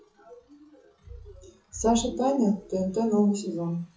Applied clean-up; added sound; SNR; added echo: classical method WPE with log-MMSE.